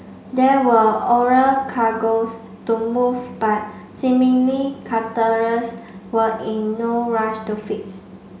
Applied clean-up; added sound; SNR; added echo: none; none; none; none.